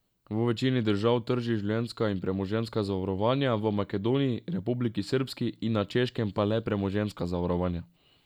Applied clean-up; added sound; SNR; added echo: none; none; none; none.